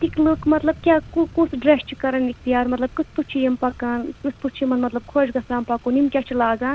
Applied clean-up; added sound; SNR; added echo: none; Motor vehicle (road) + Thunder; 20 dB; none.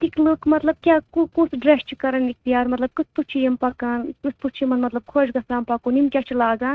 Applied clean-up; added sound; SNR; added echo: neural mask model RNNoise.